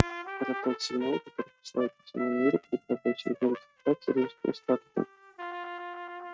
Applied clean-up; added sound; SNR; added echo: neural mask model RNNoise.